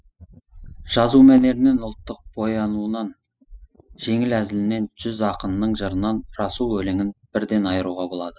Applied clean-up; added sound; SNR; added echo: classical method spectral subtraction.